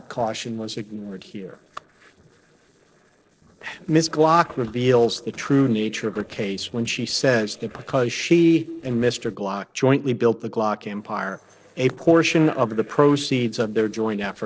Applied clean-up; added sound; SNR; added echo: neural separator model SepFormer DNS4.